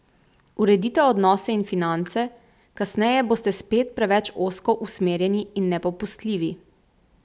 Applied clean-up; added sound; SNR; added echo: none; none; none; none.